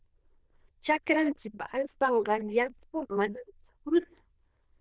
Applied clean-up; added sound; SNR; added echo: neural diffusion model UNIVERSE++.